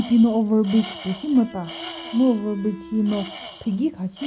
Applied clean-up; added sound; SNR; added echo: none; Tools + Electric guitar; 16 dB; none.